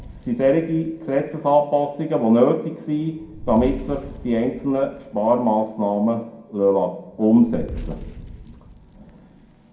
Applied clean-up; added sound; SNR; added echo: none; Fire; 17 dB; reverberation time 0.4 s.